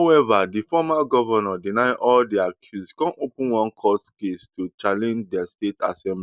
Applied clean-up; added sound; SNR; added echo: none; none; none; none.